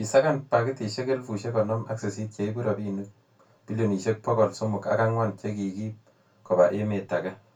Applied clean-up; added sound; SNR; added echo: none; none; none; reverberation time 0.2 s.